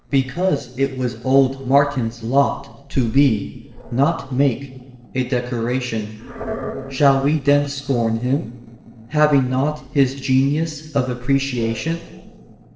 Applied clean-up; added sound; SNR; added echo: neural separator model SepFormer DNS4.